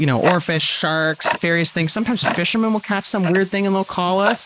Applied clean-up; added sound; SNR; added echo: neural mask model Resemble Enhance denoiser.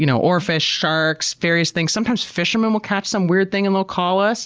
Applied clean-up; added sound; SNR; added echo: none; none; none; none.